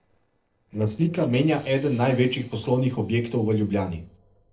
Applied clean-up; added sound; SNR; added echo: neural separator model SepFormer DNS4.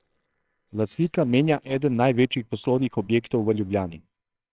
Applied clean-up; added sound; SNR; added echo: neural separator model SepFormer WHAMR!.